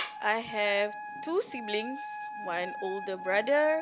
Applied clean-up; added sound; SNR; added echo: none; Wind instrument, woodwind instrument; 10 dB; none.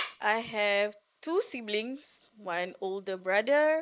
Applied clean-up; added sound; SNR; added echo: neural mask model Resemble Enhance denoiser.